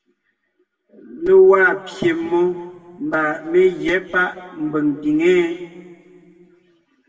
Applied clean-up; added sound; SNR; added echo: none; none; none; reverberation time 1.7 s.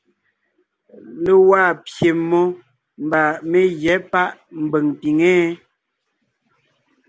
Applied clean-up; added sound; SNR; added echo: none; none; none; none.